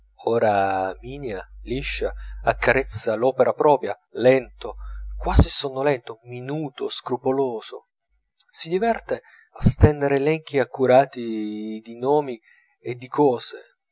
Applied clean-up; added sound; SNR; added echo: none; none; none; none.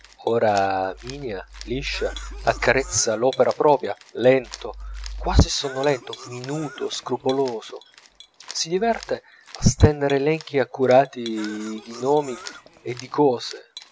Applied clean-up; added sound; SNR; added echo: none; Cough + Cat; 20 dB; none.